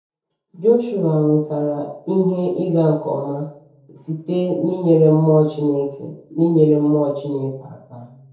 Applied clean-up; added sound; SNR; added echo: none; none; none; reverberation time 0.6 s.